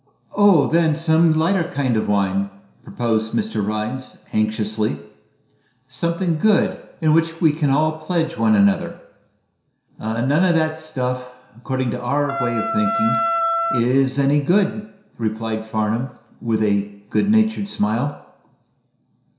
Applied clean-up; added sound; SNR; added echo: none; Wind instrument, woodwind instrument; 2 dB; reverberation time 0.7 s.